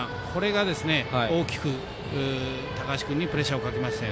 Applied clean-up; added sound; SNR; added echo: none; none; none; none.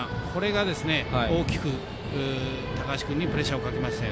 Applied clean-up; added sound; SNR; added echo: none; Thunder; 6 dB; none.